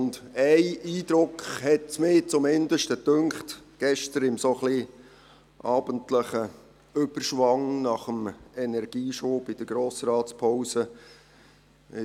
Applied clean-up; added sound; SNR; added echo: none; none; none; none.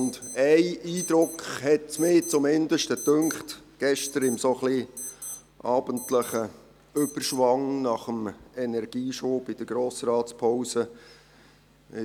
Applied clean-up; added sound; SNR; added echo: none; Alarm; 17 dB; none.